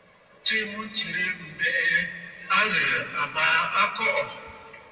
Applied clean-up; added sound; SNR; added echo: none; none; none; reverberation time 1.9 s.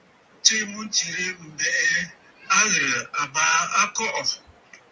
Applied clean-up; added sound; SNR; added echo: none; none; none; none.